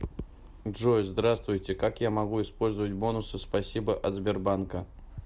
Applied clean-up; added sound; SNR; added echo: none; none; none; none.